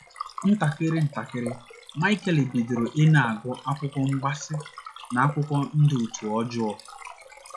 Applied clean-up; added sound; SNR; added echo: classical method log-MMSE.